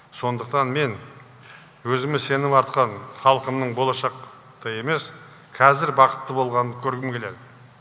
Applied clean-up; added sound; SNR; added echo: none; none; none; none.